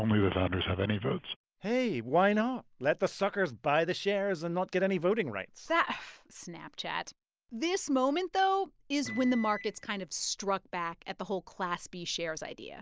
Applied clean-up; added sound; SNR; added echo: none; Microwave oven; 13 dB; none.